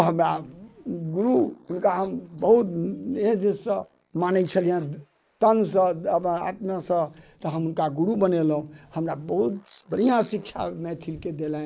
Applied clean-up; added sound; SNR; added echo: neural mask model Resemble Enhance denoiser.